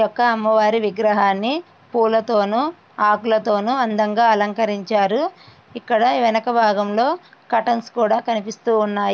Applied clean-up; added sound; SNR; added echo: none; none; none; none.